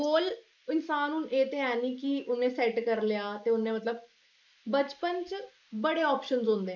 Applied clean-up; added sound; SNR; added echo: neural mask model Resemble Enhance denoiser.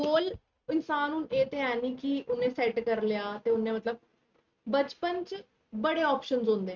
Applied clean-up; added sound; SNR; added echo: neural mask model RNNoise.